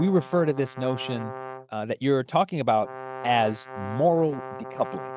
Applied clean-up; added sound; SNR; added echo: neural mask model RNNoise.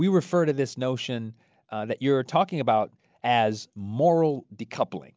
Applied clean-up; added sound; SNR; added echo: none; none; none; none.